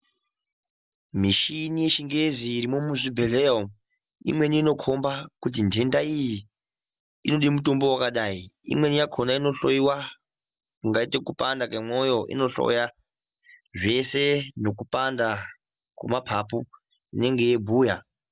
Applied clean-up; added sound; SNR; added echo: none; none; none; none.